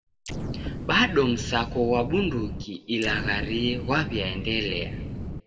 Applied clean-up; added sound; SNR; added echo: none; Explosion; 6 dB; reverberation time 0.9 s.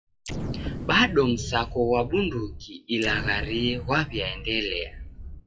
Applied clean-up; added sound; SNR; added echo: classical method WPE with log-MMSE.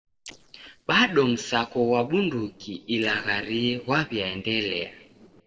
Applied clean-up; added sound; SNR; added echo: neural separator model SepFormer DNS4.